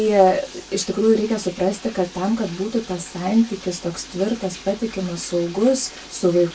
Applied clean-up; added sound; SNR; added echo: none; Bathtub (filling or washing); 18 dB; reverberation time 0.1 s.